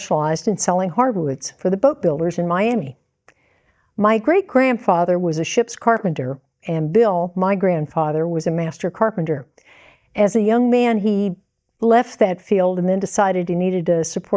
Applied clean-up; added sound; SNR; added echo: neural mask model DeepFilterNet 3.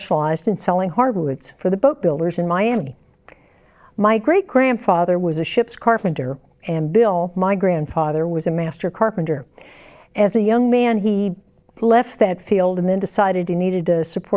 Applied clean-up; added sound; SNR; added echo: neural separator model SepFormer DNS4.